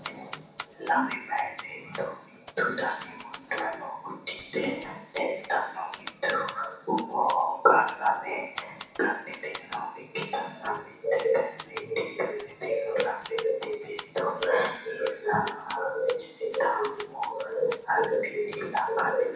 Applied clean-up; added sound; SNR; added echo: none; Typewriter; 16 dB; reverberation time 0.7 s.